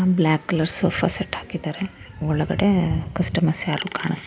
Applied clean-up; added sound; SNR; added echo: none; none; none; none.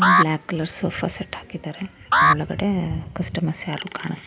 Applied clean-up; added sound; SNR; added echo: none; Alarm; -3 dB; none.